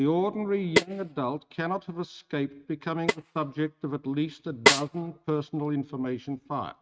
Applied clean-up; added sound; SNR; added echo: neural mask model RNNoise.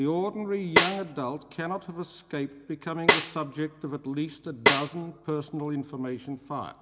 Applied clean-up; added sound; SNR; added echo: none; Snare drum; -4 dB; none.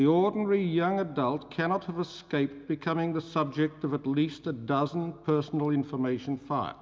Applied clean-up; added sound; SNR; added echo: none; none; none; none.